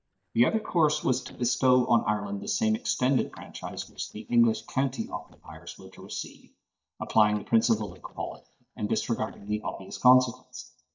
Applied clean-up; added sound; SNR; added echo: neural mask model DeepFilterNet 3.